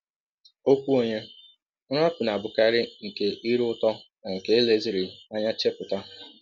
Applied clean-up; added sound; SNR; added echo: none; none; none; none.